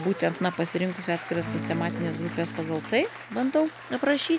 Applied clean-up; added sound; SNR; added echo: none; Acoustic guitar / Strum + Applause; 10 dB; none.